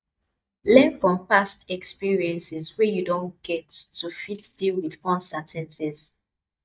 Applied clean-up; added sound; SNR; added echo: neural mask model DeepFilterNet 3.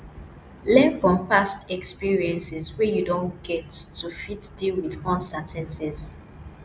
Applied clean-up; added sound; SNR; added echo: none; none; none; none.